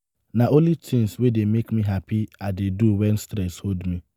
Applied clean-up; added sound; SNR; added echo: none; none; none; none.